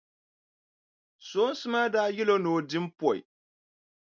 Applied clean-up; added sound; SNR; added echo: none; none; none; none.